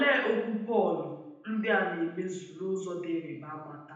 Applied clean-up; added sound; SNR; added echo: none; none; none; reverberation time 0.8 s.